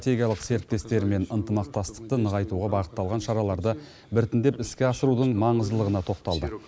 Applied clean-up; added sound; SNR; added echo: none; none; none; none.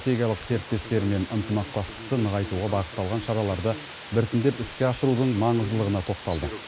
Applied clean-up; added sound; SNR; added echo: none; Water; 12 dB; none.